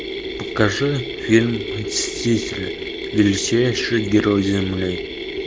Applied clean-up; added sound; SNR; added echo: none; Mechanisms; 7 dB; none.